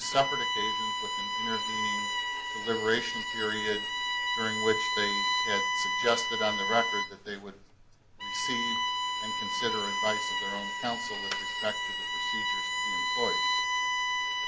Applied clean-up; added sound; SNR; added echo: none; Bowed string instrument; -3 dB; none.